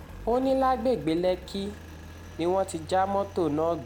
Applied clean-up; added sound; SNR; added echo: none; Engine; 16 dB; none.